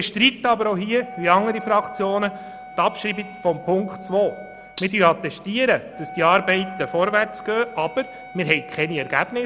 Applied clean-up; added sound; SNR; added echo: none; Gunshot, gunfire + Wind instrument, woodwind instrument; 16 dB; none.